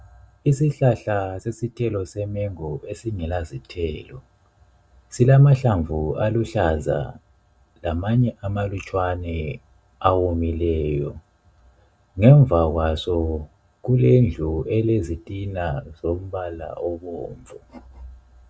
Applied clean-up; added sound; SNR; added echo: none; none; none; none.